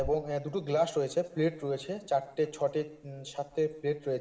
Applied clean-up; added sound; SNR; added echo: none; Bird; 19 dB; reverberation time 2.7 s.